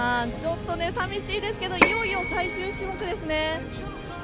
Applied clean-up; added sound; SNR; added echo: none; Bell / Telephone; -2 dB; none.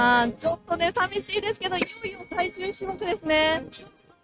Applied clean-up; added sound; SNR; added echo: neural mask model RNNoise.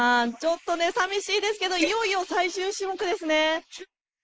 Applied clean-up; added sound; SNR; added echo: neural mask model Resemble Enhance denoiser.